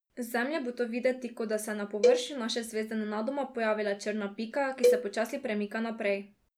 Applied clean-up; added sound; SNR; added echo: none; Cowbell; -1 dB; none.